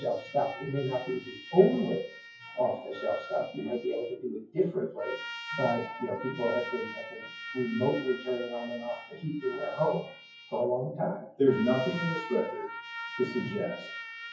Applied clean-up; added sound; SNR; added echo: classical method WPE with log-MMSE.